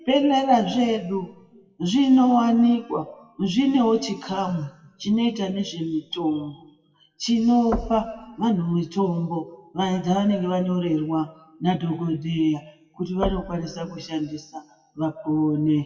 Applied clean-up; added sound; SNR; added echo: classical method WPE with log-MMSE.